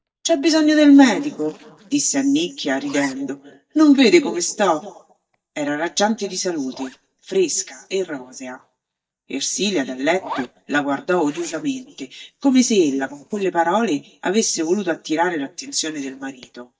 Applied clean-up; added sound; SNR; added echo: neural mask model DeepFilterNet 3.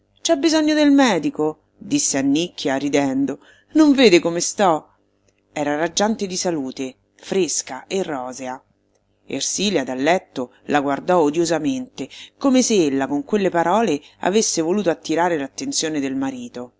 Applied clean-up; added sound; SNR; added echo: none; none; none; none.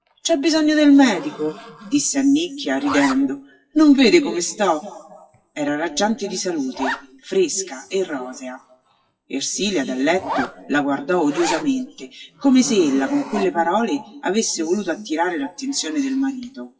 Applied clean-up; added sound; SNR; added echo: classical method WPE with log-MMSE.